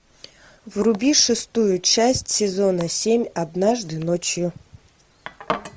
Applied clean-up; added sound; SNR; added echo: none; Domestic sounds, home sounds; 17 dB; none.